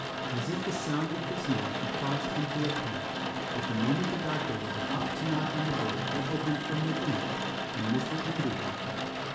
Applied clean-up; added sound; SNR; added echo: none; Rain; 0 dB; reverberation time 0.7 s.